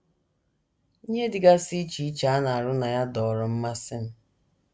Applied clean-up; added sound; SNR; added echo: none; none; none; none.